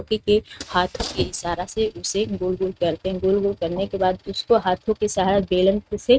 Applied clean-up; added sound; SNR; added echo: neural mask model RNNoise.